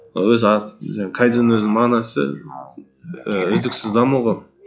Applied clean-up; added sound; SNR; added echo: classical method log-MMSE.